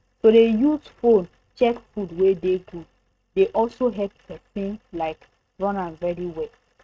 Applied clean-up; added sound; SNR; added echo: neural mask model RNNoise.